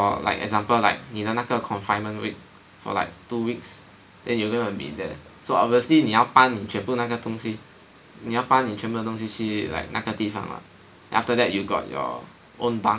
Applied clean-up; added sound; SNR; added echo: none; none; none; none.